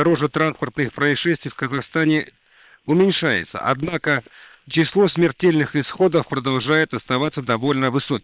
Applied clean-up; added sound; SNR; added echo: neural separator model SepFormer WHAM!.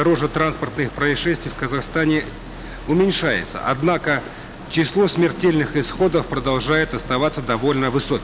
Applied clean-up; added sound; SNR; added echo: none; Vehicle + Boat, Water vehicle; 14 dB; none.